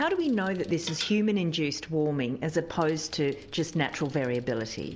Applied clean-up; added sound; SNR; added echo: none; Bicycle; 20 dB; none.